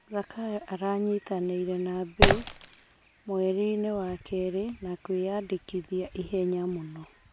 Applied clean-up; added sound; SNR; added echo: none; Shatter; -3 dB; none.